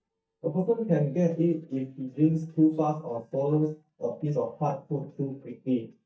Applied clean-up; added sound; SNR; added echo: neural mask model DeepFilterNet 3.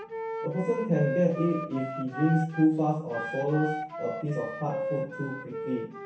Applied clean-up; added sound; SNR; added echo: none; Wind instrument, woodwind instrument; 7 dB; reverberation time 0.6 s.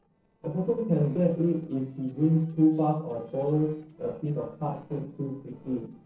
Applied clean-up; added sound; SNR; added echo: neural separator model SepFormer DNS4.